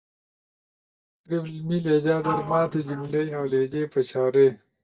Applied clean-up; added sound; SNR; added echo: neural mask model DeepFilterNet 3.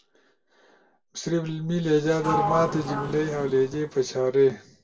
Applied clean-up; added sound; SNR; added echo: none; Sliding door; 5 dB; reverberation time 0.2 s.